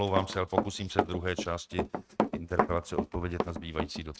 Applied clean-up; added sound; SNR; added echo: neural mask model RNNoise.